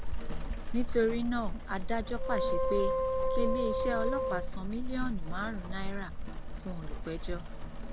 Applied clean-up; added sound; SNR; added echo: none; Wind instrument, woodwind instrument + Rain; -4 dB; none.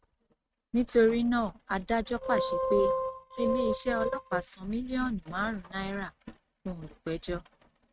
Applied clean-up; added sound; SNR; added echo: neural mask model RNNoise.